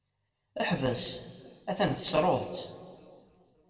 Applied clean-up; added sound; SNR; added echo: none; none; none; reverberation time 1.6 s.